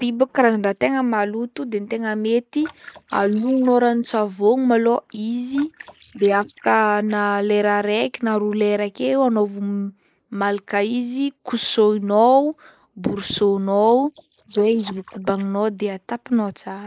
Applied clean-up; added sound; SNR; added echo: neural mask model Resemble Enhance denoiser.